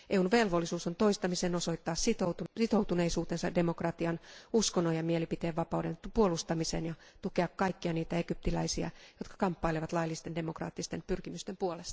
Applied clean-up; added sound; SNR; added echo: none; none; none; none.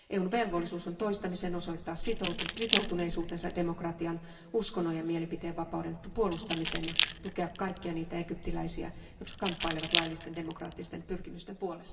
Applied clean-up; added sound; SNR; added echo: none; Keys jangling; -1 dB; reverberation time 2.3 s.